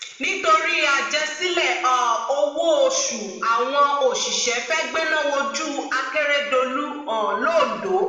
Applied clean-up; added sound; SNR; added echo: none; none; none; reverberation time 1.1 s.